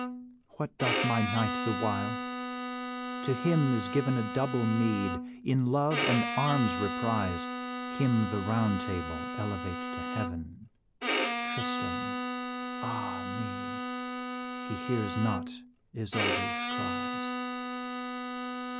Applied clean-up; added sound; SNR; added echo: none; Bowed string instrument; 2 dB; none.